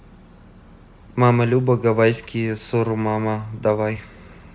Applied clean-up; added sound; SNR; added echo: none; none; none; none.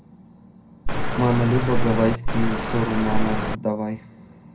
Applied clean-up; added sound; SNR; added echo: none; Cricket; -3 dB; reverberation time 0.3 s.